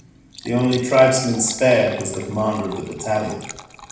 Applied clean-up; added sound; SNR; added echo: none; Liquid; 17 dB; reverberation time 0.8 s.